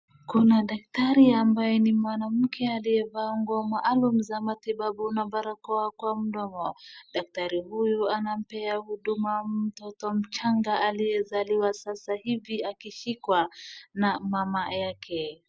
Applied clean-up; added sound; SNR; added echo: none; none; none; none.